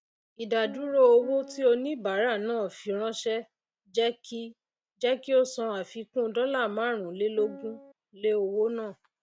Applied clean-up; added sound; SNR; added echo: none; Piano; 16 dB; none.